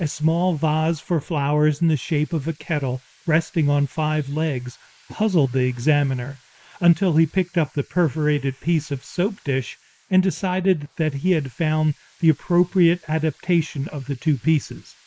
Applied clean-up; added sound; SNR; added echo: neural mask model Resemble Enhance denoiser.